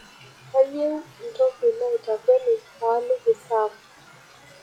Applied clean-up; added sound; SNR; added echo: classical method log-MMSE.